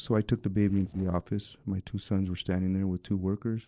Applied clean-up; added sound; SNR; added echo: neural separator model SepFormer DNS4.